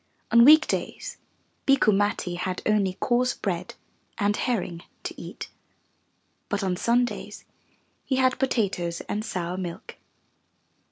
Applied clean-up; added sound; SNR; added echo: none; none; none; none.